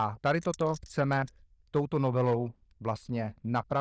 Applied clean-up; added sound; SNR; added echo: neural diffusion model UNIVERSE++.